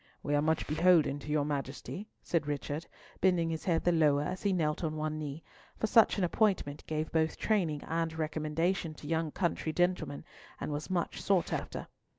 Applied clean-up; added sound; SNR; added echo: none; Thump, thud; 17 dB; none.